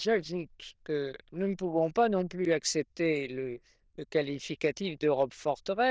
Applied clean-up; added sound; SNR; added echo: neural diffusion model UNIVERSE++.